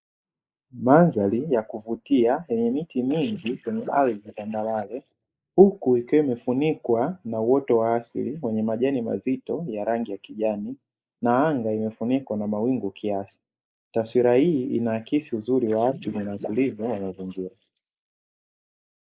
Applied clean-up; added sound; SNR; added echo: neural mask model Resemble Enhance denoiser.